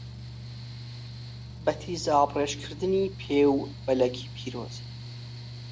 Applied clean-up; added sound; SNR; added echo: none; Mechanical fan; 11 dB; none.